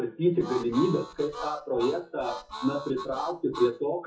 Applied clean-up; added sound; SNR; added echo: classical method WPE with log-MMSE.